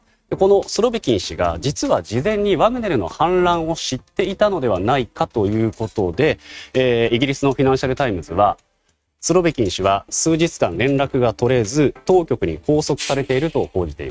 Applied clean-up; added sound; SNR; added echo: neural mask model RNNoise.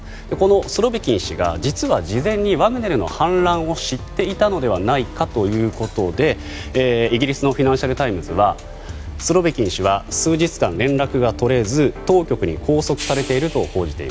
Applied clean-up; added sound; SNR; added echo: none; Train; 20 dB; none.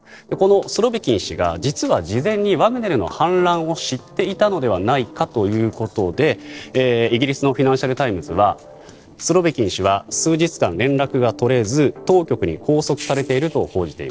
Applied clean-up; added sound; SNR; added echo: neural separator model SepFormer DNS4.